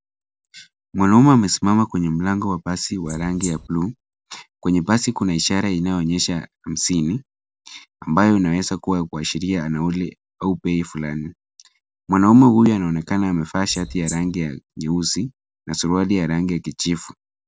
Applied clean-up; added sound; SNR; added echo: none; Wild animals; 12 dB; none.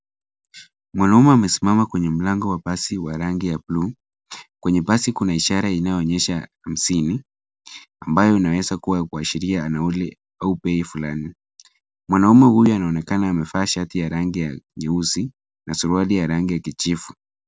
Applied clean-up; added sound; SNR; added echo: none; none; none; none.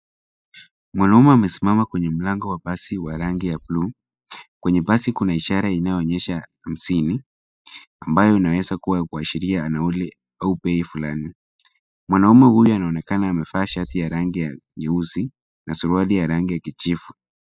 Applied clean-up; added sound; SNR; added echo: classical method spectral subtraction.